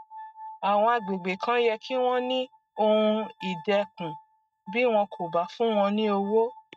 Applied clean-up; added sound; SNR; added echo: neural mask model RNNoise.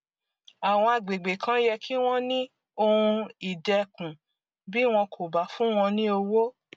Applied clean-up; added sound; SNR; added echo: none; none; none; none.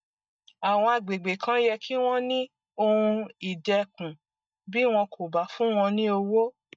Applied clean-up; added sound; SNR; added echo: neural mask model DeepFilterNet 3.